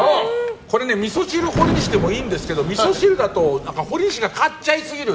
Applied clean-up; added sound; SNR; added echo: none; Thunder; 7 dB; none.